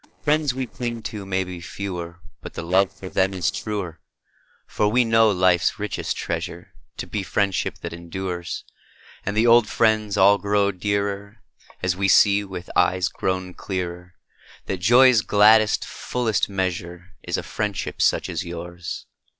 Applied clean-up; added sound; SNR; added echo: neural separator model SepFormer DNS4.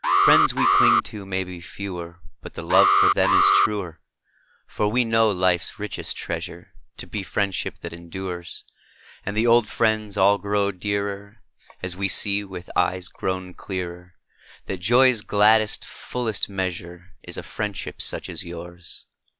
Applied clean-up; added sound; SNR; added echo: none; Alarm; -4 dB; none.